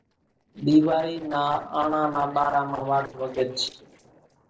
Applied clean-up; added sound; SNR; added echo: neural separator model SepFormer DNS4.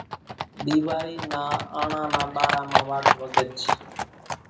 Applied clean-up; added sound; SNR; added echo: none; Livestock, farm animals, working animals; -2 dB; reverberation time 0.5 s.